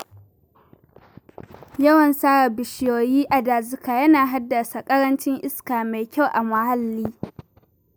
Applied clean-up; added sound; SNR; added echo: none; none; none; none.